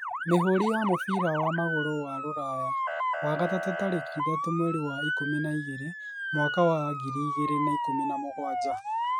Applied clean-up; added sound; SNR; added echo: classical method spectral subtraction.